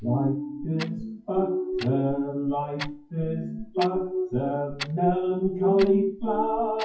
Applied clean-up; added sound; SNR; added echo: classical method WPE with log-MMSE.